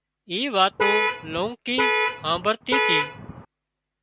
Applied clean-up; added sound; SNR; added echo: none; Vehicle horn, car horn, honking; -3 dB; none.